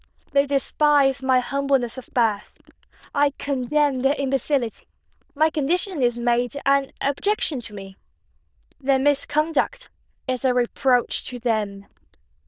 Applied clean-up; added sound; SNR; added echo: neural diffusion model UNIVERSE++.